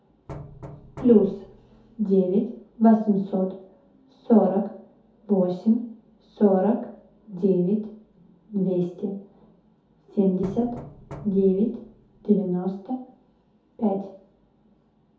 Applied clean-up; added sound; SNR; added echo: none; Knock; 18 dB; reverberation time 0.5 s.